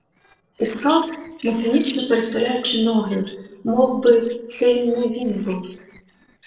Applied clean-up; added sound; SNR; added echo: neural separator model SepFormer DNS4.